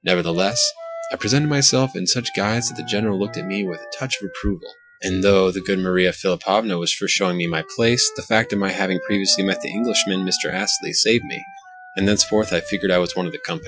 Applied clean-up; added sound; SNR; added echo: classical method Wiener filter.